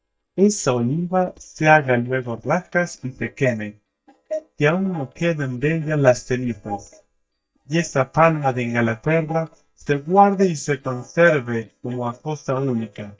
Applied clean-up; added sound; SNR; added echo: neural mask model DeepFilterNet 3.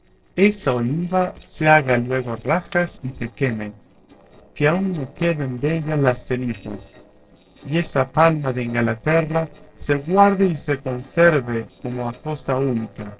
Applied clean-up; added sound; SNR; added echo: neural separator model SepFormer DNS4.